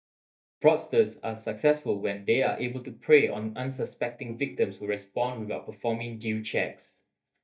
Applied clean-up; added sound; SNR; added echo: neural mask model DeepFilterNet 3.